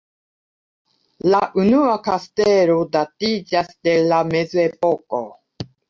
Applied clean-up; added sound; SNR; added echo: none; none; none; none.